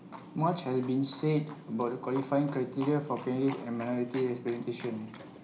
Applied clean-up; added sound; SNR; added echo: none; Livestock, farm animals, working animals; 18 dB; reverberation time 0.4 s.